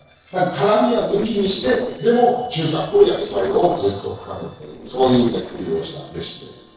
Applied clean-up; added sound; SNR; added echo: neural separator model SepFormer DNS4.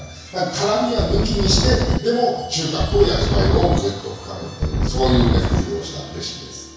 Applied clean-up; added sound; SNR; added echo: none; Wind; -3 dB; reverberation time 1.1 s.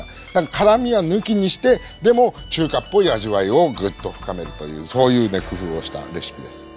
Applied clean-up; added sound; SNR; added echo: none; none; none; none.